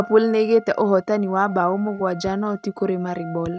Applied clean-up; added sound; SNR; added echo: neural mask model RNNoise.